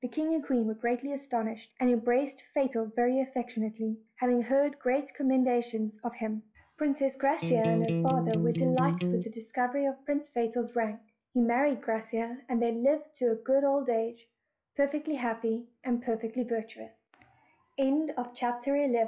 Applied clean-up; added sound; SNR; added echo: classical method log-MMSE.